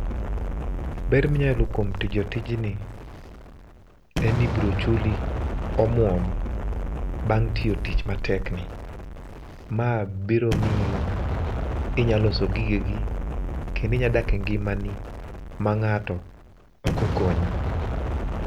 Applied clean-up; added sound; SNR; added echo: none; Explosion; 1 dB; none.